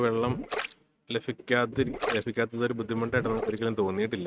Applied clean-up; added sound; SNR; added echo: neural mask model RNNoise.